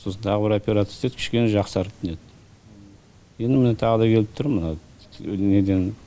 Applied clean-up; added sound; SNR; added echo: none; none; none; none.